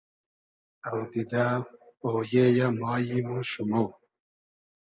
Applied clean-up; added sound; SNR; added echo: none; none; none; none.